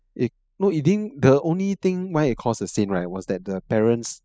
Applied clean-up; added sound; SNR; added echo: classical method spectral subtraction.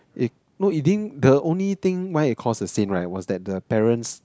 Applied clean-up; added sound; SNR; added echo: none; none; none; none.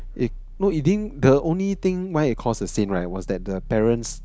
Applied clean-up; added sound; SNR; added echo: none; Growling; 14 dB; none.